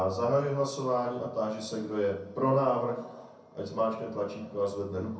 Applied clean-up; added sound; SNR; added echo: none; none; none; reverberation time 0.6 s.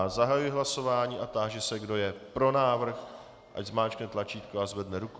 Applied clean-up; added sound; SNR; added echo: none; none; none; none.